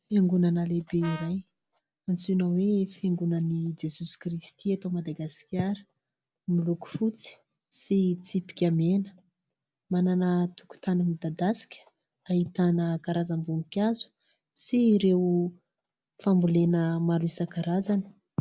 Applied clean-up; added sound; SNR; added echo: none; Brass instrument; 17 dB; none.